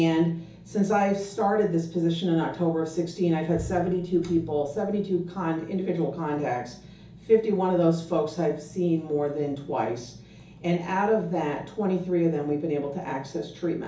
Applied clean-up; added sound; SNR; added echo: none; none; none; reverberation time 0.7 s.